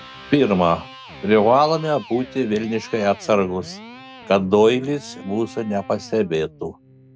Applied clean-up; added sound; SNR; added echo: none; Electric guitar; 20 dB; none.